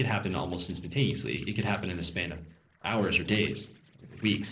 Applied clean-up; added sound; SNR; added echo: neural separator model SepFormer DNS4.